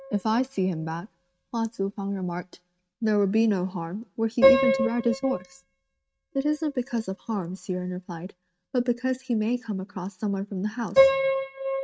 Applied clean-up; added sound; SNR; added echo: neural mask model RNNoise.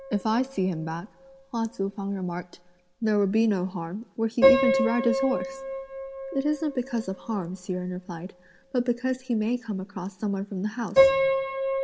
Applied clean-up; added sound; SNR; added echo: none; Piano; 1 dB; none.